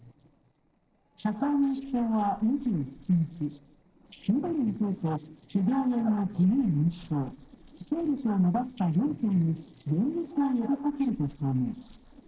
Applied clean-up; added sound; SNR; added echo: neural separator model SepFormer DNS4.